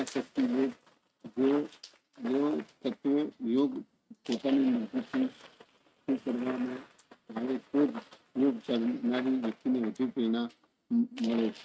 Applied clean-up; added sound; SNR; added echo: neural mask model RNNoise.